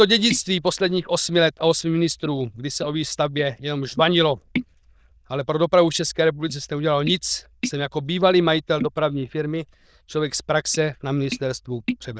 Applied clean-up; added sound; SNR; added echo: neural diffusion model UNIVERSE++.